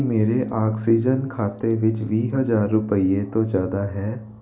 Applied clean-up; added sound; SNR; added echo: none; Chime; 12 dB; none.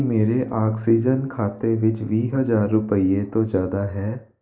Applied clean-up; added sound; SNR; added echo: neural mask model Resemble Enhance denoiser.